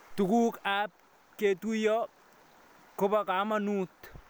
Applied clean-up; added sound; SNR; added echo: none; none; none; none.